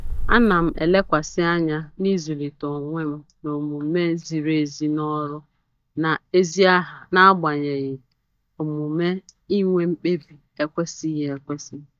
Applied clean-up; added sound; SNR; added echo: neural mask model DeepFilterNet 3.